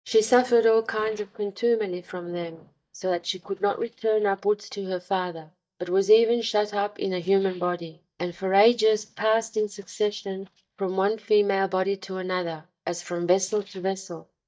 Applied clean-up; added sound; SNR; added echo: neural mask model DeepFilterNet 3.